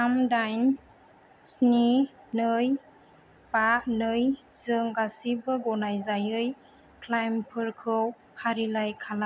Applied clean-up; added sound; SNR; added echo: none; none; none; none.